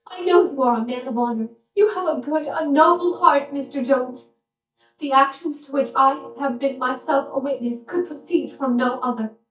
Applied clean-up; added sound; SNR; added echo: neural mask model DeepFilterNet 3.